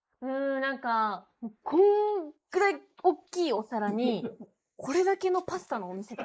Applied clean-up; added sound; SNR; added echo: neural mask model Resemble Enhance denoiser.